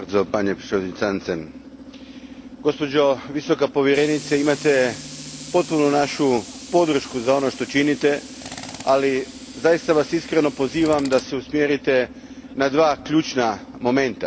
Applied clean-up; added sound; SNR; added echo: none; Tools; 16 dB; none.